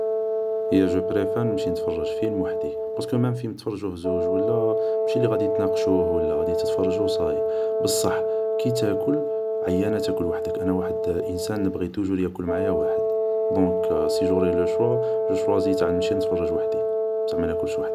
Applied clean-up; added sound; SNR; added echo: none; Wind instrument, woodwind instrument; -3 dB; none.